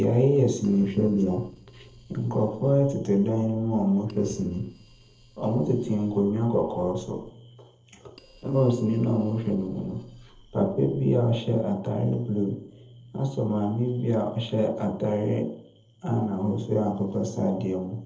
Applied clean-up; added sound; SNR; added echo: neural separator model SepFormer DNS4.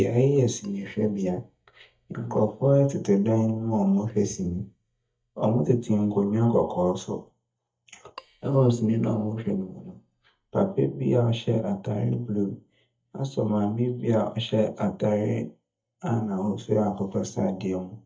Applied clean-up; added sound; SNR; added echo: neural mask model DeepFilterNet 3.